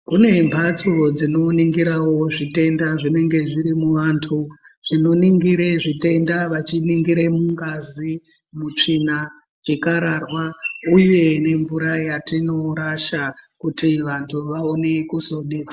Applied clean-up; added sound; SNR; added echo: none; none; none; none.